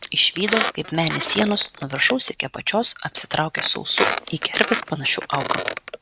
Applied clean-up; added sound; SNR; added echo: none; Squeak; 5 dB; none.